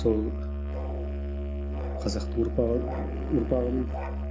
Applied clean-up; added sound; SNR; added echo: none; Musical instrument; 0 dB; none.